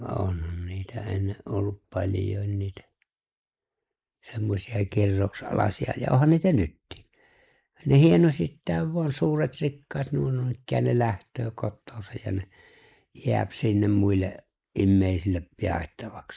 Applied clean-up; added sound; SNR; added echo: neural mask model Resemble Enhance denoiser.